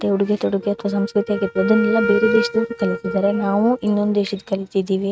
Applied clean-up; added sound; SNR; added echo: neural mask model RNNoise.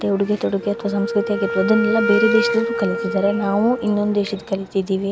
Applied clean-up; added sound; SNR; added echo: none; Wind instrument, woodwind instrument; 5 dB; none.